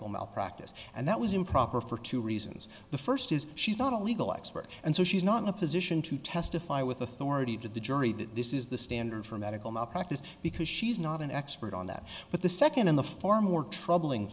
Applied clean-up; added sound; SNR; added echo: none; none; none; none.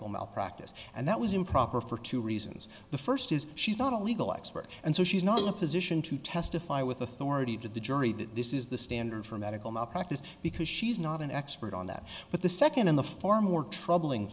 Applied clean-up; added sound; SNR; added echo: none; Cowbell; 11 dB; none.